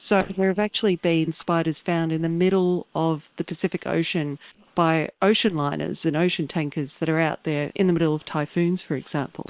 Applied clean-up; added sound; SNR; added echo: neural separator model SepFormer WHAM!.